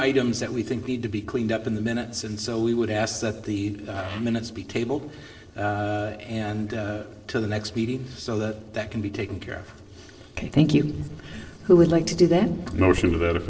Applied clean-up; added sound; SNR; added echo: neural separator model SepFormer DNS4.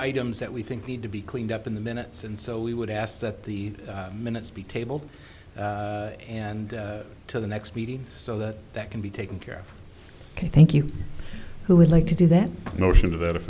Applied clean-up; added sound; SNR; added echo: none; none; none; none.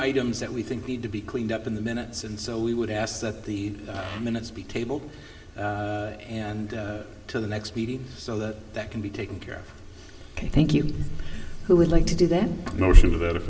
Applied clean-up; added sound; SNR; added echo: none; Fart; 19 dB; reverberation time 2.4 s.